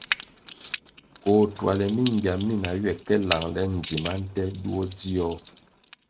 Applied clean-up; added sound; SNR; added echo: neural mask model RNNoise.